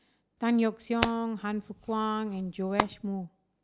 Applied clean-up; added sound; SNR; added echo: none; Hands; 6 dB; none.